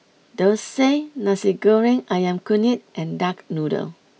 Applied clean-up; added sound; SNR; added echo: none; none; none; none.